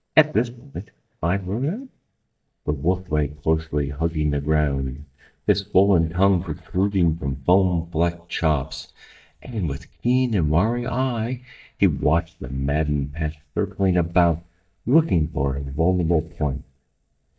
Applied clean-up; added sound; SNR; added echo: neural mask model DeepFilterNet 3.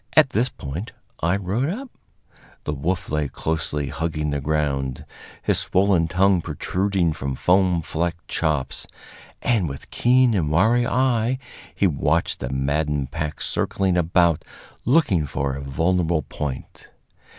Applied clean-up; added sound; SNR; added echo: none; none; none; none.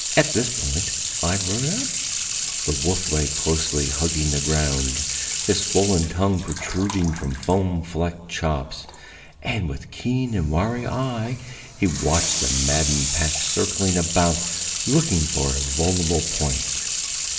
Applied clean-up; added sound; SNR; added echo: none; Sink (filling or washing) / Water tap, faucet; 3 dB; reverberation time 2.4 s.